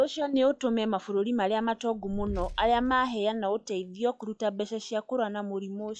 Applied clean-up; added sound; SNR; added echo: classical method log-MMSE.